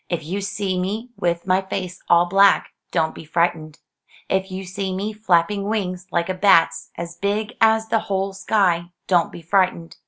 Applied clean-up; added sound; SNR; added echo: none; none; none; none.